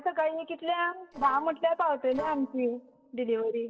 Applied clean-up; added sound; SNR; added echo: neural separator model SepFormer DNS4.